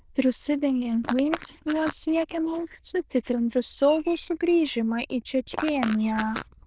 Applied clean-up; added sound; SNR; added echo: neural diffusion model UNIVERSE++.